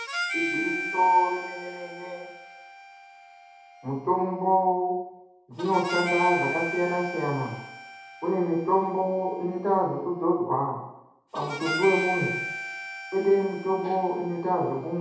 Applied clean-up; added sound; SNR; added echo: none; Harmonica; 9 dB; reverberation time 0.8 s.